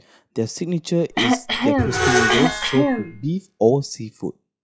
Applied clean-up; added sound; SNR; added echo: classical method log-MMSE.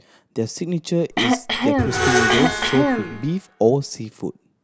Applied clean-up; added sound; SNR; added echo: none; Screech + Cough; -2 dB; none.